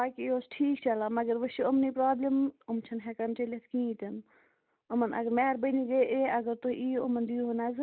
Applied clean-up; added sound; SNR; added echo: none; none; none; none.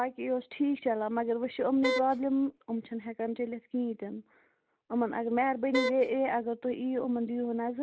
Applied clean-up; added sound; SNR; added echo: none; Wind instrument, woodwind instrument; 3 dB; none.